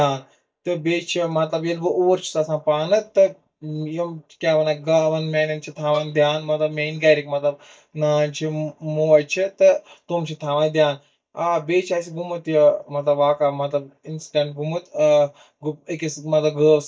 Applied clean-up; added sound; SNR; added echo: neural mask model DeepFilterNet 3.